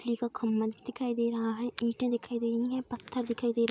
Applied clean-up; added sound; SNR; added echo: none; none; none; none.